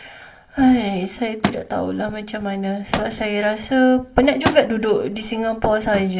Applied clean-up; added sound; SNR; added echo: none; Thump, thud; 11 dB; reverberation time 0.4 s.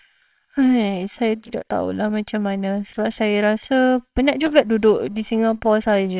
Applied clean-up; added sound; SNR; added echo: neural separator model SepFormer WHAMR!.